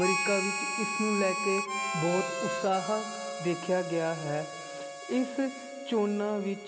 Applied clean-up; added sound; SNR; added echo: none; Harmonica; 3 dB; none.